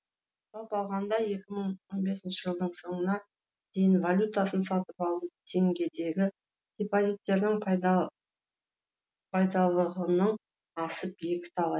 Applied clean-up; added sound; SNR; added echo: none; none; none; none.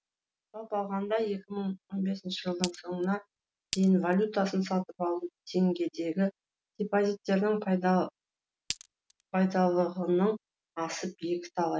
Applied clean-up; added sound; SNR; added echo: none; Glass; 13 dB; none.